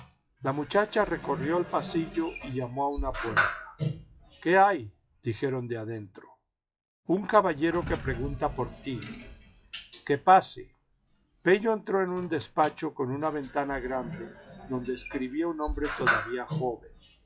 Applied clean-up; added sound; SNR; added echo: classical method log-MMSE.